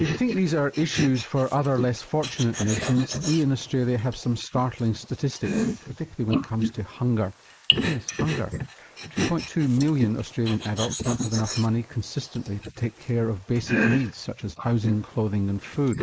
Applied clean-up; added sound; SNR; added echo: neural mask model Resemble Enhance denoiser.